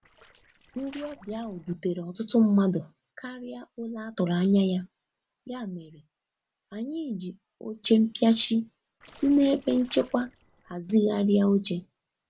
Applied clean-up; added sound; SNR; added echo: neural separator model SepFormer DNS4.